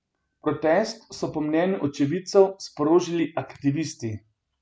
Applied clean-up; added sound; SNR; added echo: none; none; none; none.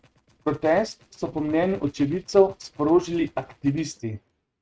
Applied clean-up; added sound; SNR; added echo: neural mask model RNNoise.